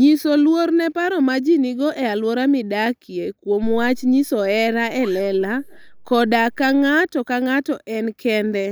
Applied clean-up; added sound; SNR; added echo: neural mask model Resemble Enhance denoiser.